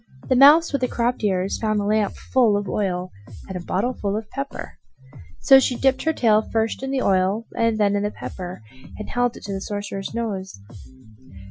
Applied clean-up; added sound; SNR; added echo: classical method Wiener filter.